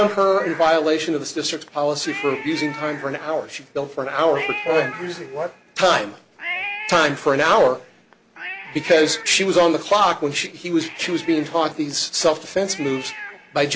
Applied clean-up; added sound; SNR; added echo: none; Cat; 14 dB; none.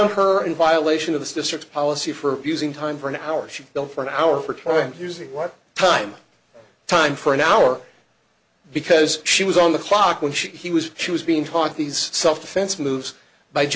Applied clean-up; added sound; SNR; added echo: none; none; none; none.